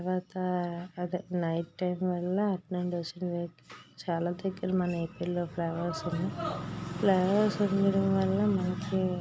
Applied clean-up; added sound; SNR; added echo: none; none; none; none.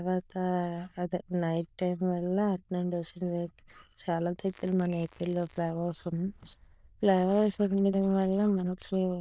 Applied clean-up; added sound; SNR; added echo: neural diffusion model UNIVERSE++.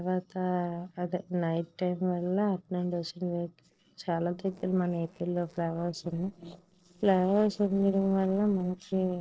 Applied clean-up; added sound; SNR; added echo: neural separator model SepFormer DNS4.